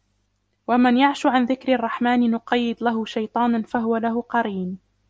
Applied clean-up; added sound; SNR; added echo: none; none; none; none.